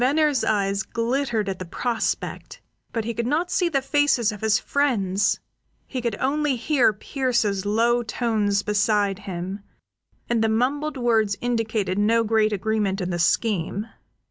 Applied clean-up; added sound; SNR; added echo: none; none; none; none.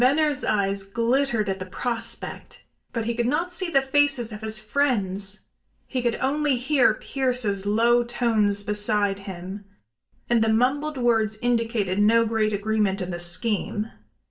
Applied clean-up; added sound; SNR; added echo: none; none; none; reverberation time 0.3 s.